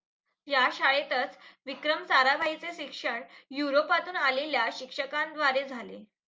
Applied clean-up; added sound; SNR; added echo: none; none; none; none.